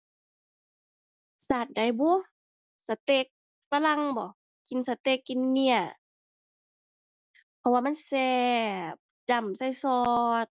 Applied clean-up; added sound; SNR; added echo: none; none; none; none.